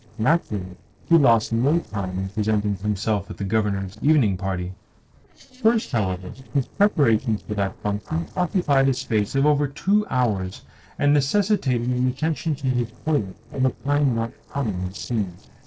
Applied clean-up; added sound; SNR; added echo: neural separator model SepFormer DNS4.